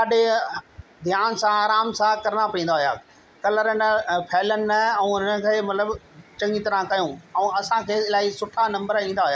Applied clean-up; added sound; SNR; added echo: none; none; none; none.